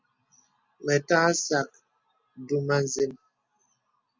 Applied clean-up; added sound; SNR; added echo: none; none; none; none.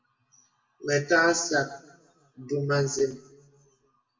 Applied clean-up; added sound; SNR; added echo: none; none; none; reverberation time 0.7 s.